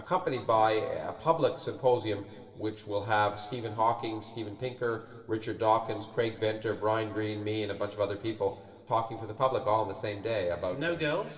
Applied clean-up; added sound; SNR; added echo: none; none; none; reverberation time 2.1 s.